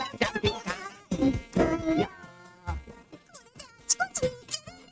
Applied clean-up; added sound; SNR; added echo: neural mask model RNNoise.